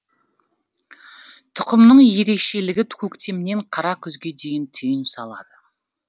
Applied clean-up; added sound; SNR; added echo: none; none; none; none.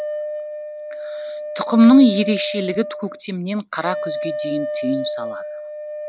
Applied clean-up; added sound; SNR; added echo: none; Wind instrument, woodwind instrument; 7 dB; none.